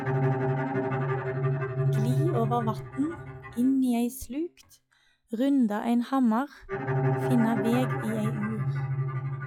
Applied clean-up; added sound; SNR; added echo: classical method log-MMSE.